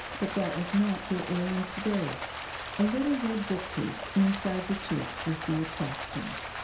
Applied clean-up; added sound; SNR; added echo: none; Stream; 7 dB; reverberation time 0.7 s.